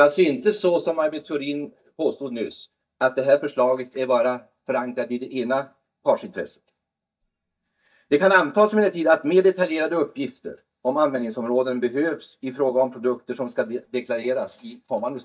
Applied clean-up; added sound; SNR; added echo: neural mask model DeepFilterNet 3.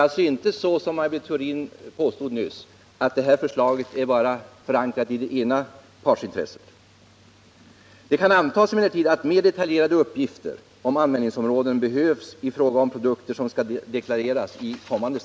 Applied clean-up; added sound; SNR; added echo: none; none; none; none.